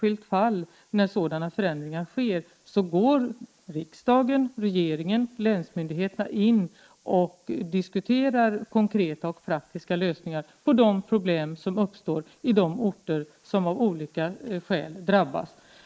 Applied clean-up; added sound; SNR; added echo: neural mask model Resemble Enhance denoiser.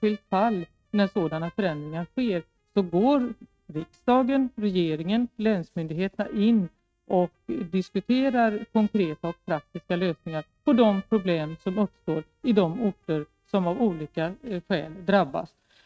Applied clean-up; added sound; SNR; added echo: neural mask model RNNoise.